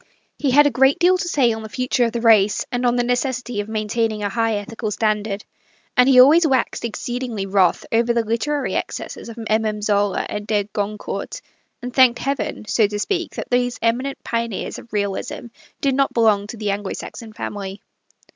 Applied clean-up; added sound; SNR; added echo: none; none; none; none.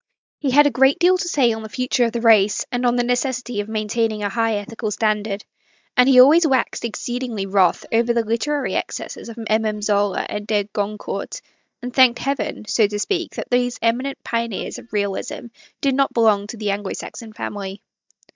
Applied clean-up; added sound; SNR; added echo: neural mask model DeepFilterNet 3.